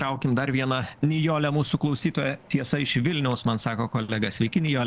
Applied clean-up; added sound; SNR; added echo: neural separator model SepFormer DNS4.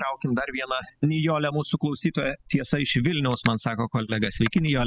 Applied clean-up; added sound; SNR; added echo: classical method spectral subtraction.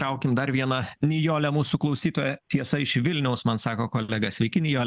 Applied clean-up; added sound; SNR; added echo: none; none; none; none.